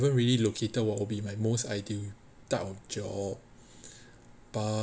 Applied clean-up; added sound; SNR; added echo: none; none; none; none.